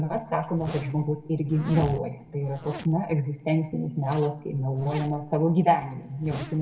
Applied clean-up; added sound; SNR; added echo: none; Zipper (clothing); 15 dB; reverberation time 1.2 s.